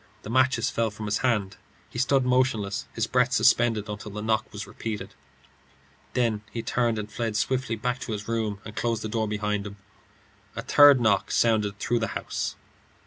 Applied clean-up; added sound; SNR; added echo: none; none; none; none.